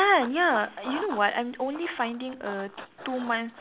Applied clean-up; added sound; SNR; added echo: none; Run; 14 dB; none.